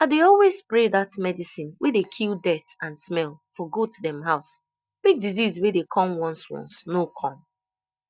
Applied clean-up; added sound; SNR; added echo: neural mask model DeepFilterNet 3.